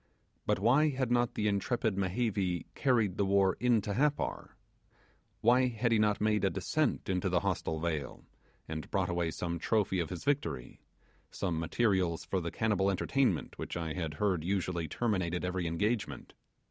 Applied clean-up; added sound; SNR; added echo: none; none; none; none.